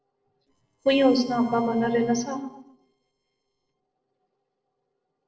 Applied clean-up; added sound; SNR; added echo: neural separator model SepFormer DNS4.